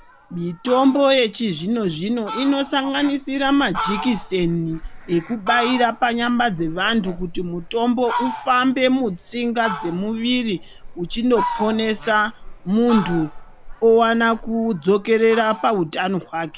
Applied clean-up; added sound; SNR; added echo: none; Fowl; 12 dB; none.